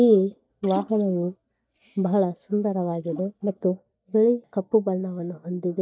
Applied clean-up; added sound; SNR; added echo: neural mask model DeepFilterNet 3.